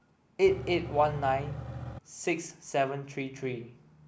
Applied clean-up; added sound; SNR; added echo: none; Engine / Truck / Car; 8 dB; none.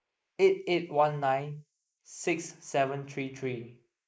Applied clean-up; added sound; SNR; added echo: neural mask model Resemble Enhance denoiser.